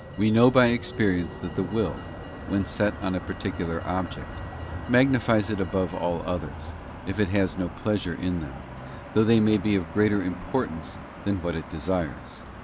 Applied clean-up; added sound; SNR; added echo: none; Motor vehicle (road); 12 dB; none.